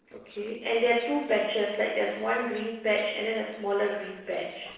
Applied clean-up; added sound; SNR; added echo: neural separator model SepFormer DNS4.